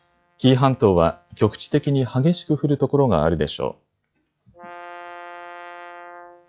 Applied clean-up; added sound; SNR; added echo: classical method log-MMSE.